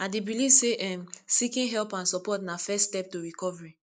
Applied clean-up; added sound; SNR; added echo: neural mask model Resemble Enhance denoiser.